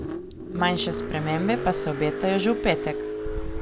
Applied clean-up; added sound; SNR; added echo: none; Car; 7 dB; none.